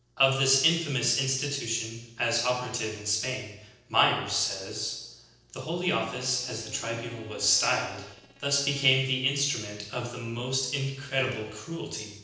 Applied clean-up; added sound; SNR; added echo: neural separator model SepFormer DNS4.